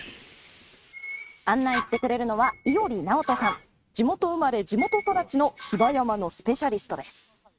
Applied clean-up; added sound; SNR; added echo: neural mask model RNNoise.